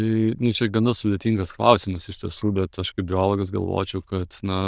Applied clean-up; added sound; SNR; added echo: neural diffusion model UNIVERSE++.